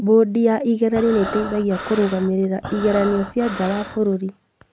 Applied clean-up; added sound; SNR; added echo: none; Breathing; 11 dB; none.